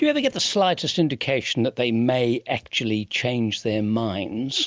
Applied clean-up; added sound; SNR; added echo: none; none; none; none.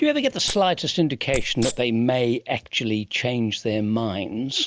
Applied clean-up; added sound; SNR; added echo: none; Wild animals; 10 dB; none.